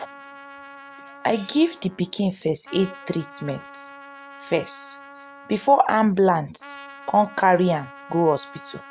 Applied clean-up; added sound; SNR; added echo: none; Trumpet; 19 dB; none.